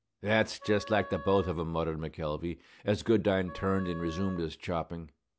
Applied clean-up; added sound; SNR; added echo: none; Wind instrument, woodwind instrument; 17 dB; none.